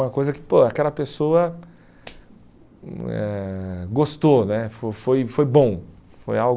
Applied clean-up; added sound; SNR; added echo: none; none; none; none.